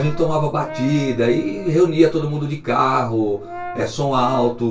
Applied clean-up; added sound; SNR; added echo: none; Brass instrument; 17 dB; reverberation time 0.1 s.